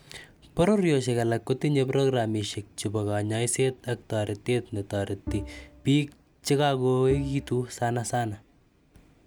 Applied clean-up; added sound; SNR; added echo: none; Bowed string instrument; 15 dB; none.